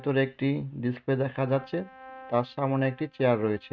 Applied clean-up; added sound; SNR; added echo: neural mask model RNNoise.